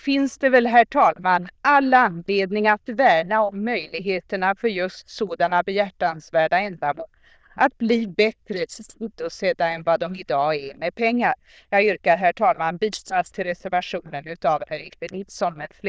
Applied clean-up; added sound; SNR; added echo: neural diffusion model UNIVERSE++.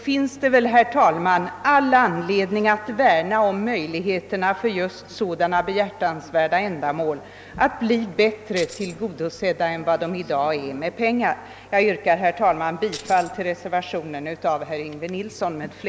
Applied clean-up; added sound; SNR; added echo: none; Tambourine; 16 dB; none.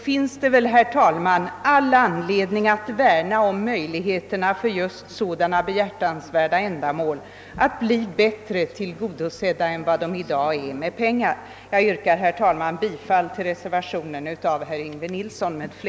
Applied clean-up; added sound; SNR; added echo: none; none; none; none.